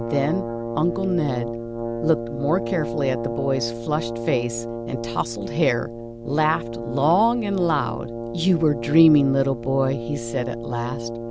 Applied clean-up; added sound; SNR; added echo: none; Brass instrument; 6 dB; none.